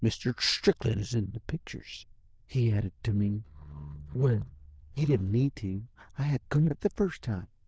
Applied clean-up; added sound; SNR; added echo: neural diffusion model UNIVERSE++.